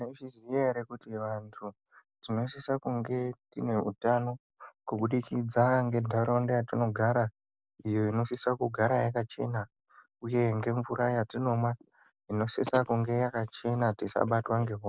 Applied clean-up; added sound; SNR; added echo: none; none; none; none.